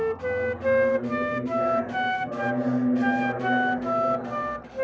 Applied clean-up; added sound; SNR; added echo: none; Wind instrument, woodwind instrument; -2 dB; reverberation time 2.0 s.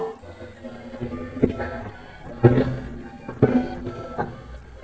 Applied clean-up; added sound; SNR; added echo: neural mask model DeepFilterNet 3.